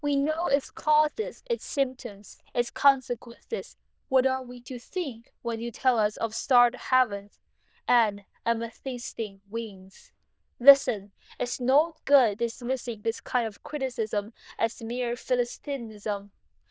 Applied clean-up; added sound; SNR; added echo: neural diffusion model UNIVERSE++.